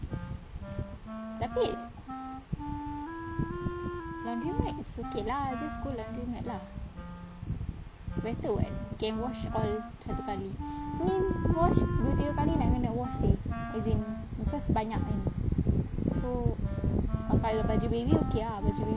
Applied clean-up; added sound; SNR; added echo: none; Wind instrument, woodwind instrument; 10 dB; none.